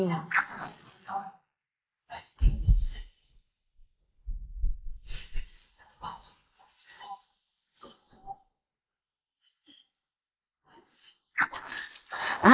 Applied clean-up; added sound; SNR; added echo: neural mask model Resemble Enhance denoiser.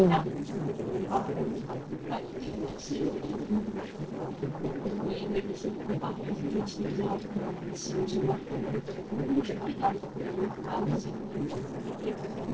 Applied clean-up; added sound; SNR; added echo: neural separator model SepFormer DNS4.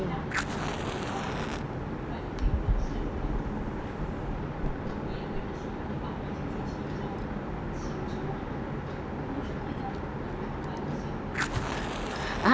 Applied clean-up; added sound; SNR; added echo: none; Fire; 9 dB; none.